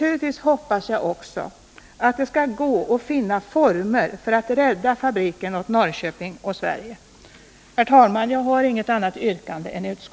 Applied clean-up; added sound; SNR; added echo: none; none; none; none.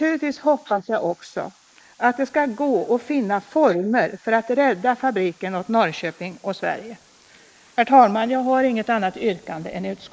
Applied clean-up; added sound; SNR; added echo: neural mask model Resemble Enhance denoiser.